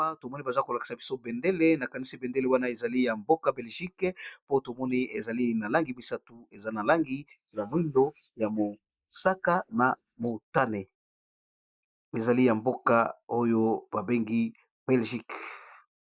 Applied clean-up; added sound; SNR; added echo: neural mask model Resemble Enhance denoiser.